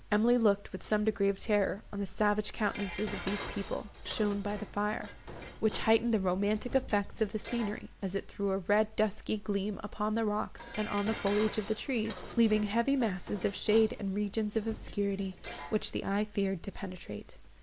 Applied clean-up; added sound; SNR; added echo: none; Dishes, pots, and pans; 16 dB; none.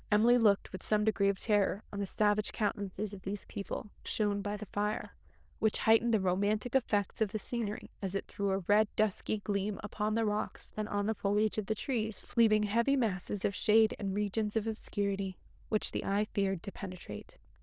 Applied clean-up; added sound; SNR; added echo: neural diffusion model UNIVERSE++.